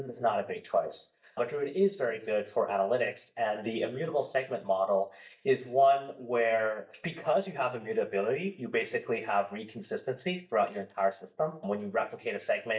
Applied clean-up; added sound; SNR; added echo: neural mask model DeepFilterNet 3.